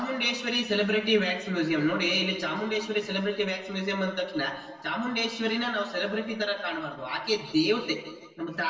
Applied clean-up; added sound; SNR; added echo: none; none; none; reverberation time 1.3 s.